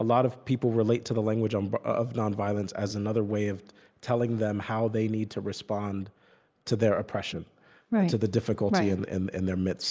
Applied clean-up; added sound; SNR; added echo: neural mask model Resemble Enhance denoiser.